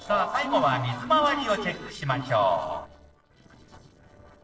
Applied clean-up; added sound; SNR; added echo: neural separator model SepFormer DNS4.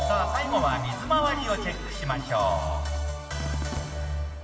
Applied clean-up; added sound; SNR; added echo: none; Fireworks; 19 dB; reverberation time 2.0 s.